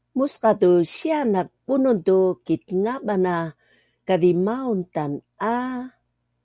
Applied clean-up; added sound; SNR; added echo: none; none; none; none.